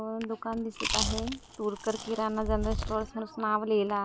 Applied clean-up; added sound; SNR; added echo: none; Chewing, mastication; 3 dB; none.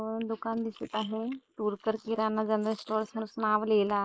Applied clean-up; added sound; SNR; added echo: neural mask model Resemble Enhance denoiser.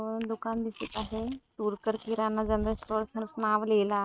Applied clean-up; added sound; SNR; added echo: neural mask model RNNoise.